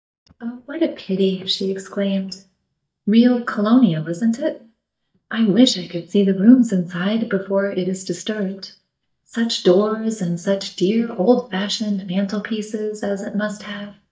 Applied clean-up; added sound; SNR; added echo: neural mask model DeepFilterNet 3.